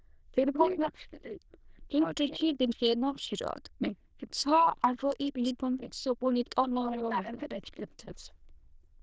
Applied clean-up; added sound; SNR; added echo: neural diffusion model UNIVERSE++.